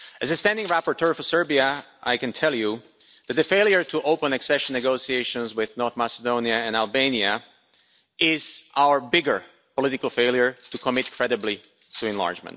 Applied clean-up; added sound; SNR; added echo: none; Cutlery, silverware; 11 dB; none.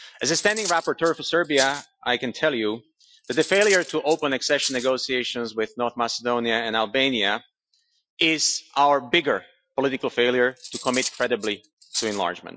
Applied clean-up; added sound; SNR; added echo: classical method Wiener filter.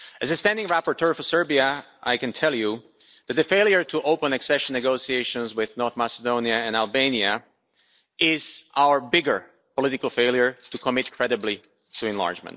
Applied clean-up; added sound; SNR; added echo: neural mask model Resemble Enhance denoiser.